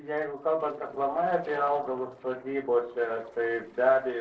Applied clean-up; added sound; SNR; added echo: neural separator model SepFormer DNS4.